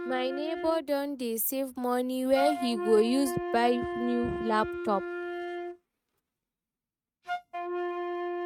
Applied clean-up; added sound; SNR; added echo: neural mask model RNNoise.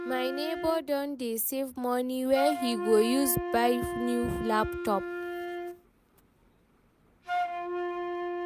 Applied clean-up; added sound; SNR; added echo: none; Wind instrument, woodwind instrument; 5 dB; none.